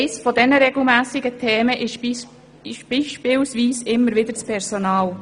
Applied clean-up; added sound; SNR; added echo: none; none; none; none.